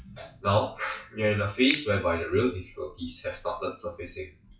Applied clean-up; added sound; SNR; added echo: classical method WPE with log-MMSE.